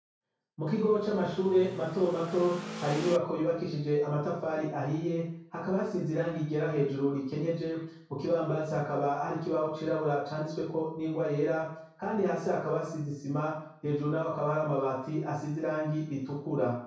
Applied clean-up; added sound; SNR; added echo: none; Accelerating, revving, vroom / Car; 11 dB; reverberation time 0.6 s.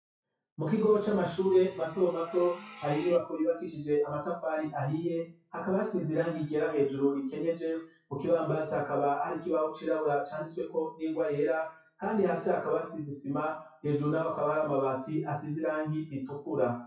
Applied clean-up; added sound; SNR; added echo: classical method WPE with log-MMSE.